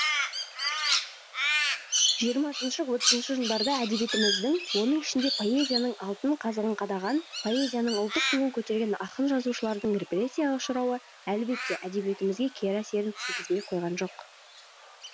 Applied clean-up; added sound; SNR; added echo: none; Crow; 3 dB; none.